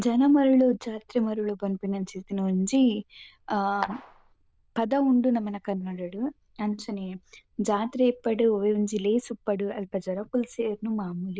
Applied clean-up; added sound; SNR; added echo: neural diffusion model UNIVERSE++.